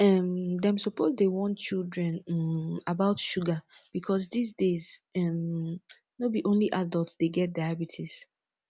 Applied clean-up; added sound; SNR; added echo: none; none; none; none.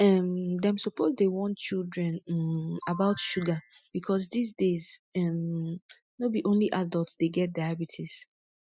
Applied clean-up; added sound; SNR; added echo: classical method spectral subtraction.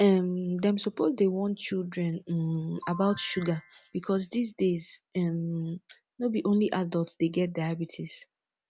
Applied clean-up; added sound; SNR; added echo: none; Ringtone / Chime; 16 dB; none.